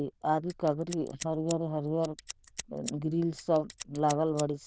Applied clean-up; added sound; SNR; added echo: neural diffusion model UNIVERSE++.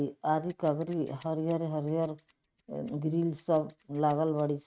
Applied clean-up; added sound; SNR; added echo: neural mask model RNNoise.